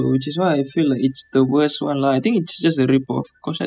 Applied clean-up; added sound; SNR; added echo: classical method spectral subtraction.